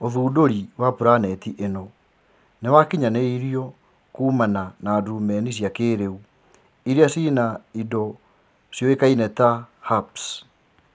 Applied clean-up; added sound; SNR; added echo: none; none; none; none.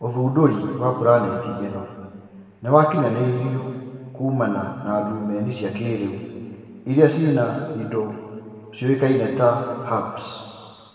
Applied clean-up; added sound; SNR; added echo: none; none; none; reverberation time 2.1 s.